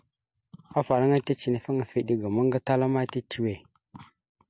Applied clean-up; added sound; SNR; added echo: none; none; none; none.